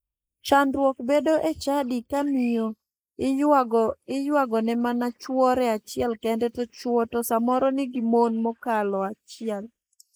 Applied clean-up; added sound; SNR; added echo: neural mask model Resemble Enhance denoiser.